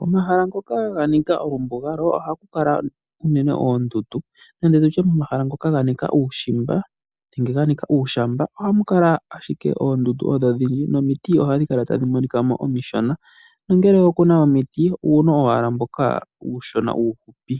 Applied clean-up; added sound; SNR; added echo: none; none; none; none.